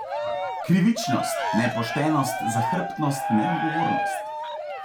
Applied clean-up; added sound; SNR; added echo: none; Cheering; 2 dB; none.